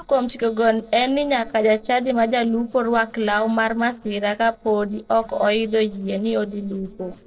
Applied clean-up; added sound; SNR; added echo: neural separator model SepFormer DNS4.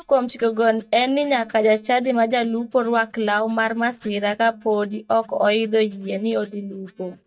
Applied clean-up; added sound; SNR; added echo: neural mask model DeepFilterNet 3.